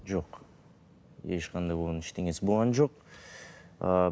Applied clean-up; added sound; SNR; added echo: none; none; none; none.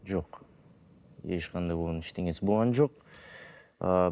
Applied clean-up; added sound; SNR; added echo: neural mask model Resemble Enhance denoiser.